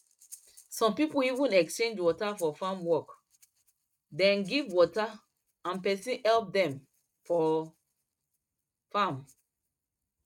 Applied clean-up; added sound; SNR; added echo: neural mask model RNNoise.